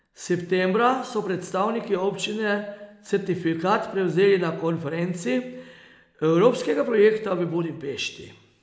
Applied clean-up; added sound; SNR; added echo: none; none; none; none.